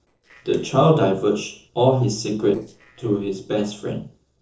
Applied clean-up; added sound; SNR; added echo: neural separator model SepFormer DNS4.